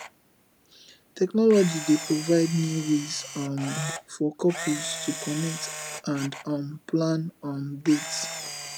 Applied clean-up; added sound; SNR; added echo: none; Camera; 11 dB; none.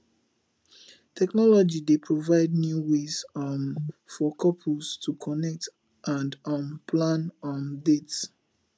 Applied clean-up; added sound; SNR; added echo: none; none; none; none.